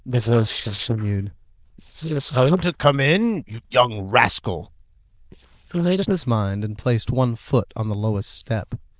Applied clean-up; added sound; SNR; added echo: neural diffusion model UNIVERSE++.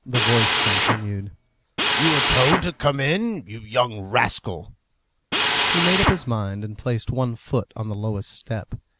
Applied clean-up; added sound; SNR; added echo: none; Drill; -3 dB; none.